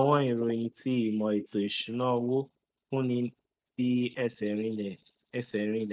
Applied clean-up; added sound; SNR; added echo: neural mask model DeepFilterNet 3.